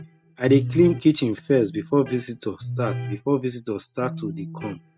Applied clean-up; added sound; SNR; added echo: neural mask model RNNoise.